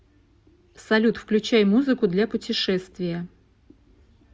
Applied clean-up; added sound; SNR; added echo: none; none; none; none.